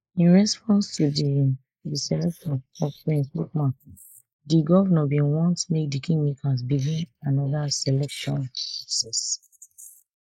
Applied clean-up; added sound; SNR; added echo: neural mask model Resemble Enhance denoiser.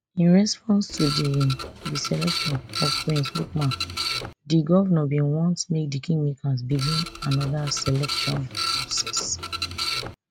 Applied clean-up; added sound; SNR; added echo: none; Printer; 6 dB; none.